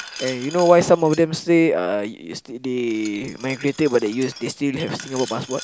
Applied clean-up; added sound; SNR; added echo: none; Glass; 19 dB; none.